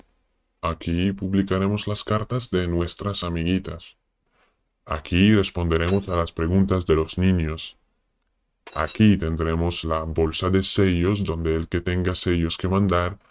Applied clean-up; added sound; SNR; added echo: neural mask model RNNoise.